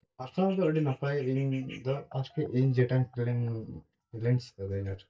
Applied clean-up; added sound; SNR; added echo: neural mask model DeepFilterNet 3.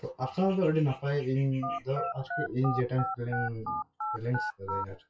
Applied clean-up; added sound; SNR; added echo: classical method WPE with log-MMSE.